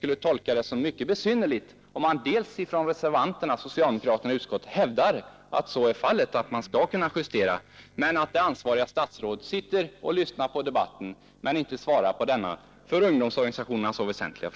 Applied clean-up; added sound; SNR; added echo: neural separator model SepFormer DNS4.